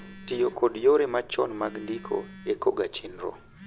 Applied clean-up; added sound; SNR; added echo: none; Telephone; 19 dB; none.